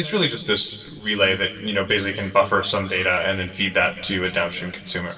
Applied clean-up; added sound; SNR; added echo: neural separator model SepFormer DNS4.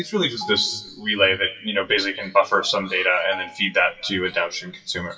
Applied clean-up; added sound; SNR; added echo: classical method WPE with log-MMSE.